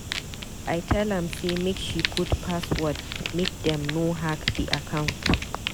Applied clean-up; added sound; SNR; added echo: none; Fire; 4 dB; none.